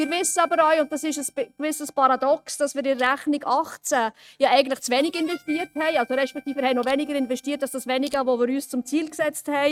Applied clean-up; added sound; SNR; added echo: neural mask model RNNoise.